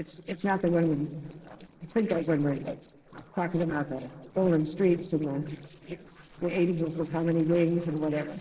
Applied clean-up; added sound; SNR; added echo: neural separator model SepFormer DNS4.